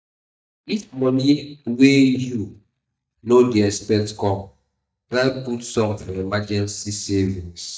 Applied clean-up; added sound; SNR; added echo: neural mask model DeepFilterNet 3.